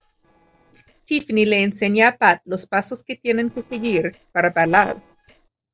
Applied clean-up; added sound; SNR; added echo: neural separator model SepFormer DNS4.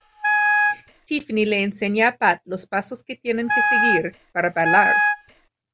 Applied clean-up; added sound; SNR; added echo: none; Wind instrument, woodwind instrument; -3 dB; none.